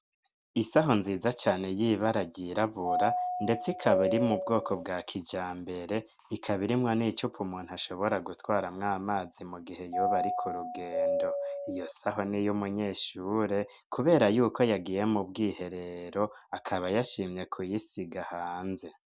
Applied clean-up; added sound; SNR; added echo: none; Doorbell; 0 dB; none.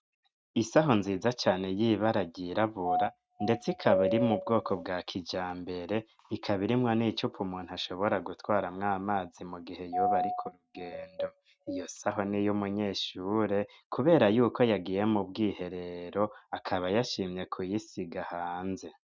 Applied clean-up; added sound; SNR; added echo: neural mask model RNNoise.